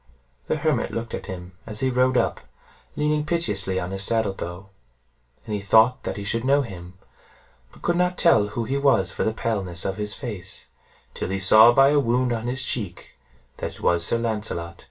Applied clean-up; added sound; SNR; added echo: none; none; none; reverberation time 0.2 s.